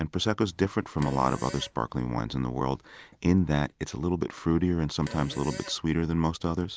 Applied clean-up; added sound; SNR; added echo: none; Fart; 16 dB; none.